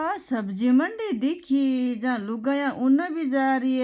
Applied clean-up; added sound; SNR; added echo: none; none; none; none.